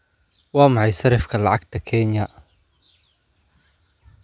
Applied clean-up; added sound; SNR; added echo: none; none; none; none.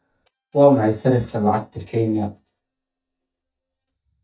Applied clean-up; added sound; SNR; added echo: neural mask model DeepFilterNet 3.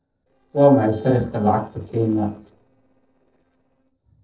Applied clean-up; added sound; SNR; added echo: neural separator model SepFormer DNS4.